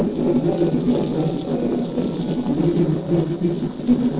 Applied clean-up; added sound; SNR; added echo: neural separator model SepFormer DNS4.